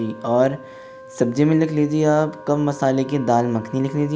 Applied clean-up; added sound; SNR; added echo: none; Wind instrument, woodwind instrument; 19 dB; none.